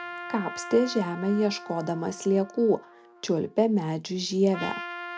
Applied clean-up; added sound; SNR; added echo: none; Trumpet; 14 dB; none.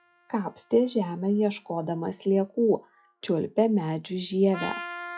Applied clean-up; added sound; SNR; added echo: classical method log-MMSE.